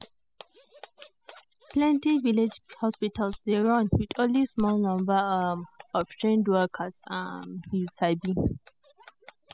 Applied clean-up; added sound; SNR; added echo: classical method spectral subtraction.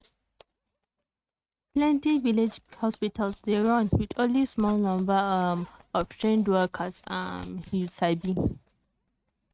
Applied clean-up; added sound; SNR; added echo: neural mask model RNNoise.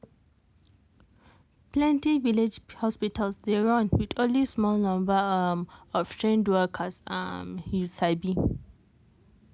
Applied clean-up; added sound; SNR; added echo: none; none; none; none.